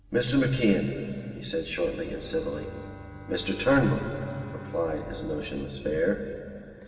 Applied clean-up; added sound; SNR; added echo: none; Bowed string instrument; 17 dB; reverberation time 2.7 s.